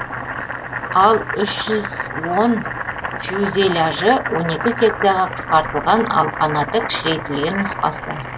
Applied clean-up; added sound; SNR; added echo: none; Boiling; 7 dB; none.